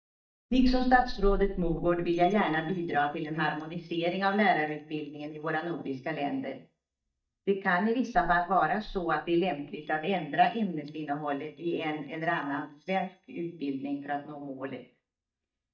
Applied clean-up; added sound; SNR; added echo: neural mask model DeepFilterNet 3.